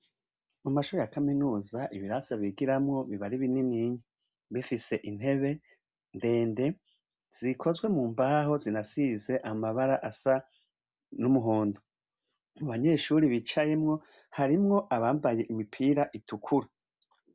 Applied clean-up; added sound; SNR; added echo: none; none; none; none.